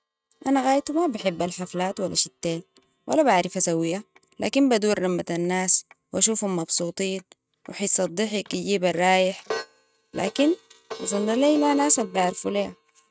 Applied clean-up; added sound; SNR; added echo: neural mask model RNNoise.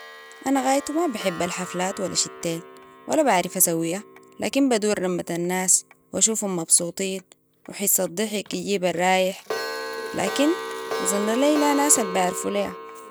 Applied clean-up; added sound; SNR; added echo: none; Clock; 11 dB; none.